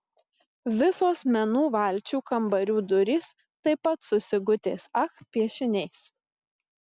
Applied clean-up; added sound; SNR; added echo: none; none; none; none.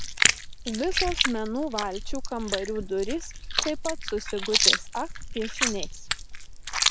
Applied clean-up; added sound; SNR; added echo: none; Chewing, mastication; -4 dB; none.